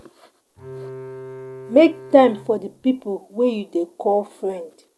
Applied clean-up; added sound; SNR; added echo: none; Bowed string instrument; 16 dB; none.